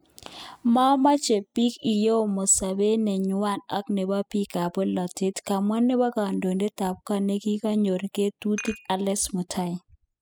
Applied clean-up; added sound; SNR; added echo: classical method spectral subtraction.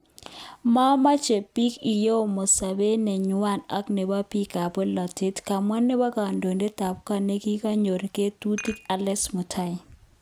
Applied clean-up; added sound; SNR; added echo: none; Dishes, pots, and pans; 18 dB; none.